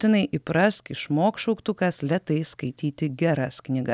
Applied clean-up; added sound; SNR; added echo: none; none; none; none.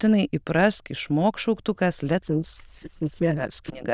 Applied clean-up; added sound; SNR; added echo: neural diffusion model UNIVERSE++.